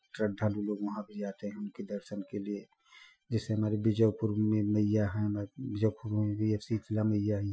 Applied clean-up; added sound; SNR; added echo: classical method Wiener filter.